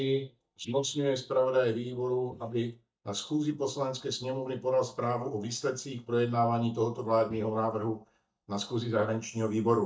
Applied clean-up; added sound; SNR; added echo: neural mask model DeepFilterNet 3.